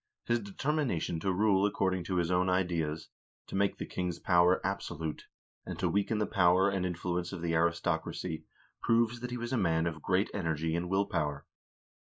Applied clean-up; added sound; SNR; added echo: neural mask model Resemble Enhance denoiser.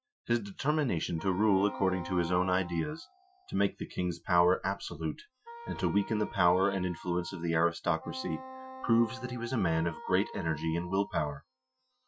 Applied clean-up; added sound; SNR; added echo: classical method Wiener filter.